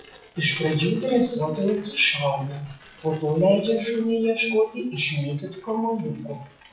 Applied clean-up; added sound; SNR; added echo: classical method WPE with log-MMSE.